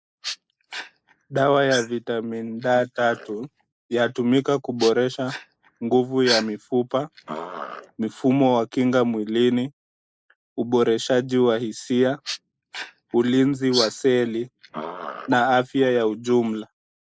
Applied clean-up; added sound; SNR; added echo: neural mask model Resemble Enhance denoiser.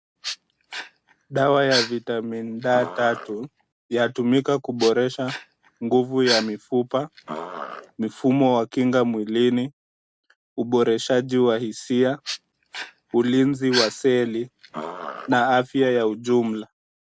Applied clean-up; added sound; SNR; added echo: none; Dog; 10 dB; none.